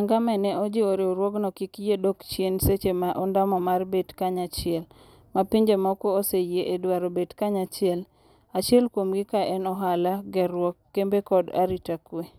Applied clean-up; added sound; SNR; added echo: none; none; none; none.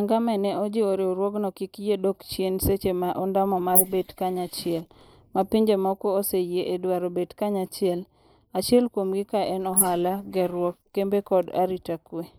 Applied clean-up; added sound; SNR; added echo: neural mask model Resemble Enhance denoiser.